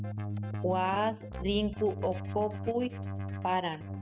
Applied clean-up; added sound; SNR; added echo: neural mask model RNNoise.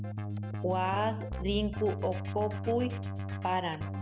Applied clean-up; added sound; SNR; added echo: none; Keyboard (musical); 3 dB; none.